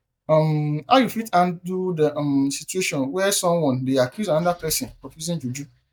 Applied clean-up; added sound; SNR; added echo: neural mask model DeepFilterNet 3.